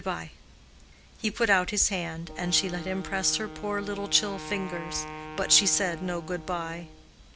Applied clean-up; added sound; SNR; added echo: none; Wind instrument, woodwind instrument; 13 dB; none.